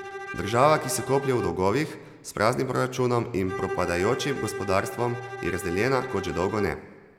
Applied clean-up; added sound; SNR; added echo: none; Bowed string instrument; 10 dB; none.